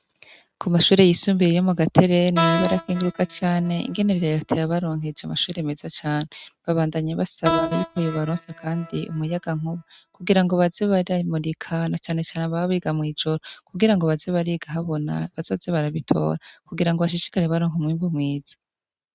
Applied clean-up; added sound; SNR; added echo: neural mask model RNNoise.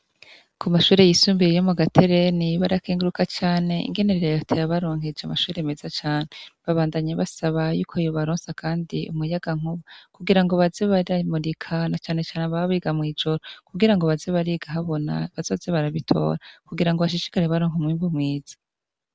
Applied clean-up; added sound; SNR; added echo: none; none; none; none.